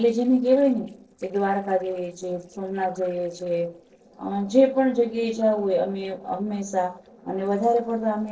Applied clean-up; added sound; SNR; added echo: neural separator model SepFormer DNS4.